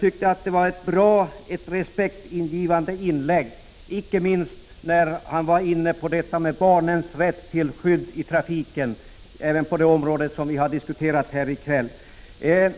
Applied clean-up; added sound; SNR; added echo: none; none; none; none.